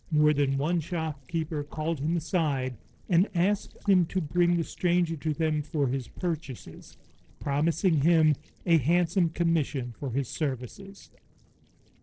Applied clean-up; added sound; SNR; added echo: neural separator model SepFormer DNS4.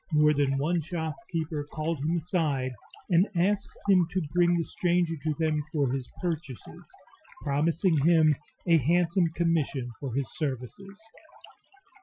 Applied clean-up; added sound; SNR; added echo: classical method Wiener filter.